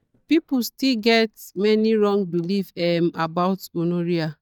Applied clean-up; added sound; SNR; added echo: neural mask model DeepFilterNet 3.